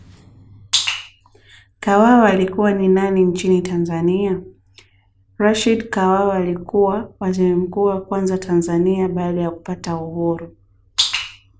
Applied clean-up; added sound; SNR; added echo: none; none; none; none.